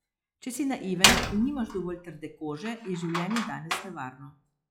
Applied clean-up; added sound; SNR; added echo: classical method log-MMSE.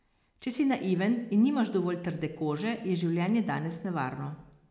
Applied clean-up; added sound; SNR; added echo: none; none; none; none.